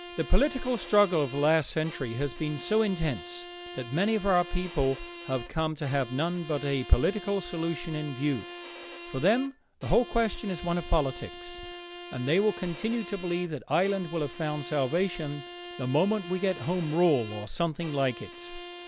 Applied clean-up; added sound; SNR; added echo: none; Bowed string instrument; 14 dB; none.